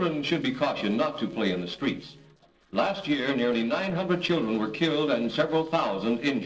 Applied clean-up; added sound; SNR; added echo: neural separator model SepFormer DNS4.